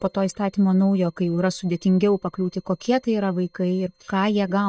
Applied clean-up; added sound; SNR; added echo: neural mask model DeepFilterNet 3.